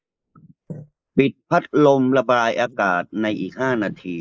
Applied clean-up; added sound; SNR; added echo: neural mask model Resemble Enhance denoiser.